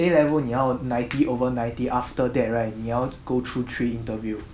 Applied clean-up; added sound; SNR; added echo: none; none; none; none.